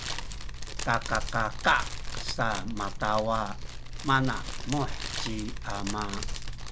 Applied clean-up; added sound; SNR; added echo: none; Fire; 2 dB; none.